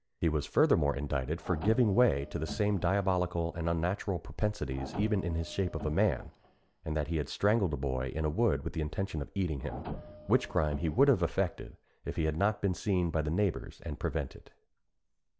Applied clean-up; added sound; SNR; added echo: none; Printer; 14 dB; none.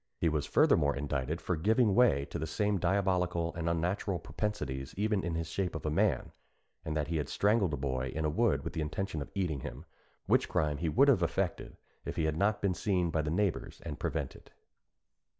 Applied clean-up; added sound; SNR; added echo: none; none; none; none.